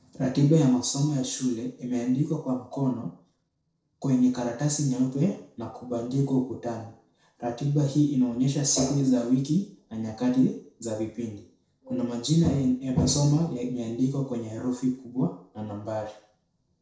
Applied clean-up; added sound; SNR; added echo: neural separator model SepFormer DNS4.